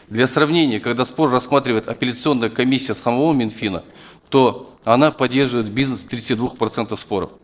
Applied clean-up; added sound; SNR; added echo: neural separator model SepFormer DNS4.